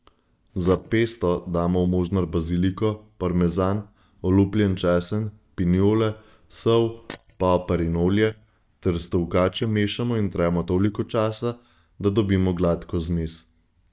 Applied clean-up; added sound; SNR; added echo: neural mask model DeepFilterNet 3.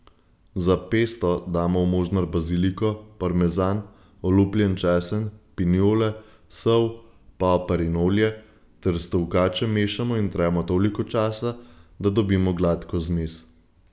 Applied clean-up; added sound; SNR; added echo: none; none; none; none.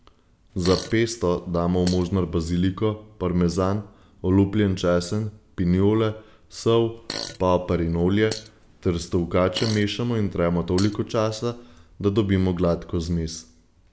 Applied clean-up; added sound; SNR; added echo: none; Fart; 15 dB; none.